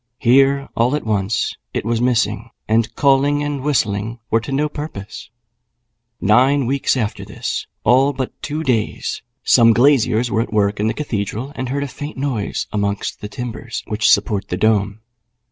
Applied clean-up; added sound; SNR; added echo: none; none; none; none.